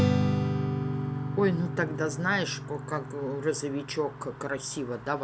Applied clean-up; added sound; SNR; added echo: none; Strum; 0 dB; none.